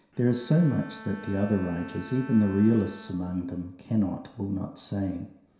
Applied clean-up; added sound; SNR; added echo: none; Bowed string instrument; 19 dB; reverberation time 0.7 s.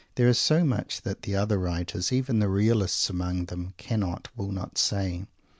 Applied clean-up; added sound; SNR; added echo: none; none; none; none.